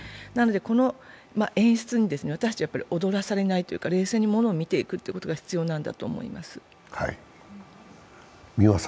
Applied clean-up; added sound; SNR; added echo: none; none; none; none.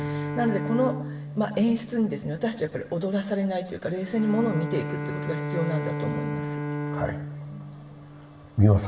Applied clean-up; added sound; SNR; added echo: none; Bowed string instrument; 6 dB; reverberation time 0.8 s.